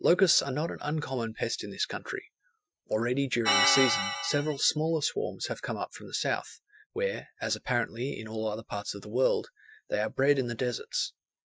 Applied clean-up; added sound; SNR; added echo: classical method Wiener filter.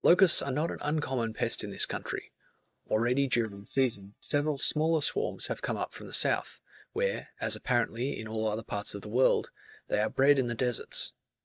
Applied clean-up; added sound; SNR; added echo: neural mask model DeepFilterNet 3.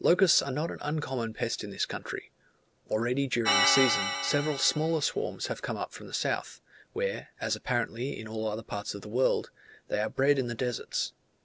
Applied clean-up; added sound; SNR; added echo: none; Organ; 1 dB; none.